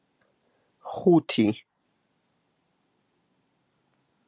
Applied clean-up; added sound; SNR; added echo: none; none; none; none.